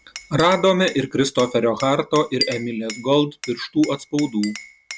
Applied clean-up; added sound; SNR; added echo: none; Glass; 14 dB; none.